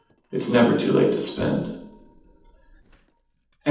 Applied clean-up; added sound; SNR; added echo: neural separator model SepFormer DNS4.